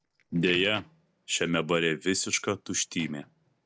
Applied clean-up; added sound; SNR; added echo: neural separator model SepFormer DNS4.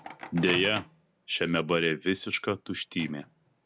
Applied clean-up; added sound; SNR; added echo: none; Microwave oven; 15 dB; none.